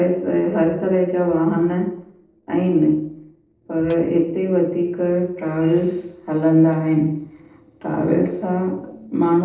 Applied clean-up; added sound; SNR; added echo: neural separator model SepFormer DNS4.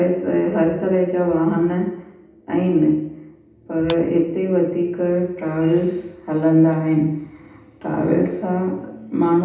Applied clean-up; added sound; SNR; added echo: none; Clapping; 19 dB; reverberation time 0.8 s.